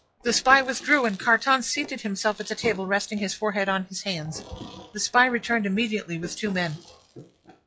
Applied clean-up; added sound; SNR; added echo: classical method log-MMSE.